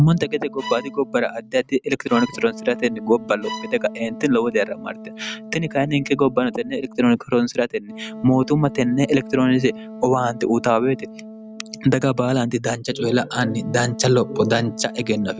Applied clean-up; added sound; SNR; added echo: none; Wind instrument, woodwind instrument + Bowed string instrument; 15 dB; none.